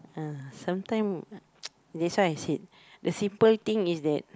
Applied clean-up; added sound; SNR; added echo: none; none; none; none.